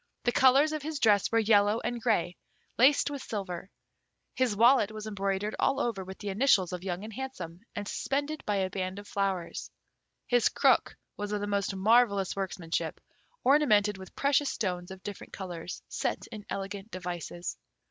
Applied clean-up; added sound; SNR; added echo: none; none; none; none.